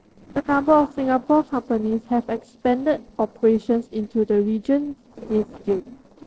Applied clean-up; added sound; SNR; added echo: neural separator model SepFormer DNS4.